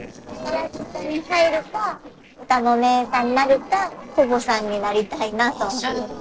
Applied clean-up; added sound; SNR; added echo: neural separator model SepFormer DNS4.